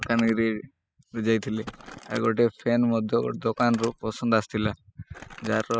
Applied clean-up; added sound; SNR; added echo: classical method spectral subtraction.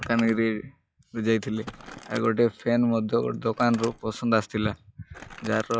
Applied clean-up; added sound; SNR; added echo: classical method log-MMSE.